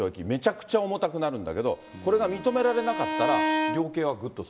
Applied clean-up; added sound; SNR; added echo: none; Bowed string instrument; 4 dB; none.